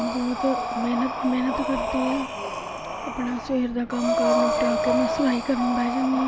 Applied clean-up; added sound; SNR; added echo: none; Breathing; 1 dB; none.